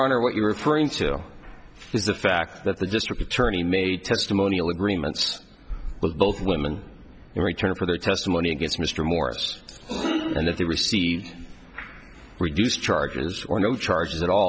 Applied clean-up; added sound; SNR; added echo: none; none; none; none.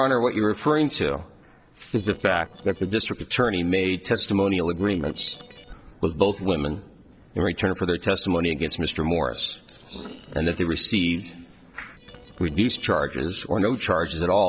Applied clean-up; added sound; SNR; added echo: neural separator model SepFormer DNS4.